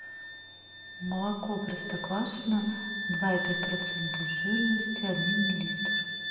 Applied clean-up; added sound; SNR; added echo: none; Wind instrument, woodwind instrument; 2 dB; reverberation time 1.4 s.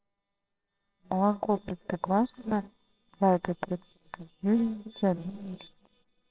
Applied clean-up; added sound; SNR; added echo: neural separator model SepFormer WHAMR!.